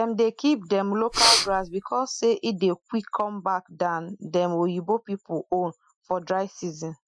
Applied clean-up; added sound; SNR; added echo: classical method Wiener filter.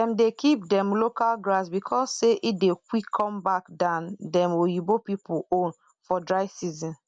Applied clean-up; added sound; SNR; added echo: none; none; none; none.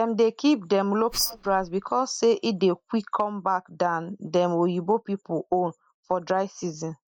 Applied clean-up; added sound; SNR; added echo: neural mask model DeepFilterNet 3.